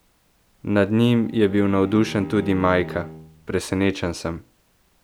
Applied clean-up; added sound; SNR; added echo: none; Bowed string instrument; 16 dB; none.